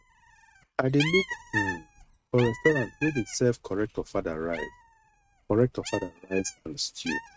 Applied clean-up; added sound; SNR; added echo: neural mask model RNNoise.